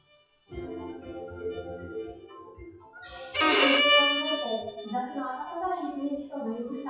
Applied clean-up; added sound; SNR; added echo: classical method WPE with log-MMSE.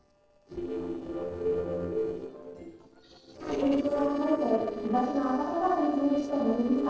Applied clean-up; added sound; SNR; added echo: neural separator model SepFormer DNS4.